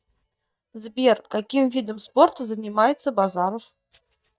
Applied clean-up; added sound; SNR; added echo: neural mask model DeepFilterNet 3.